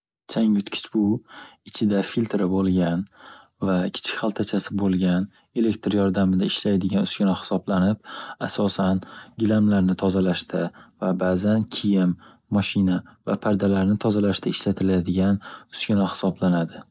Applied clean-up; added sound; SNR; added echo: none; none; none; none.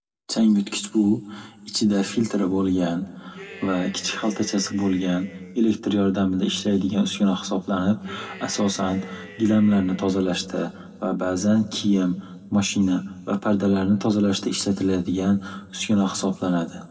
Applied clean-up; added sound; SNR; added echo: none; Cheering; 20 dB; reverberation time 0.9 s.